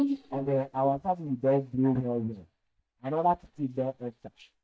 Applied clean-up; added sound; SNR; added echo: neural mask model DeepFilterNet 3.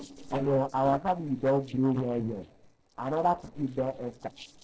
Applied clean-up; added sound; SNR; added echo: neural separator model SepFormer DNS4.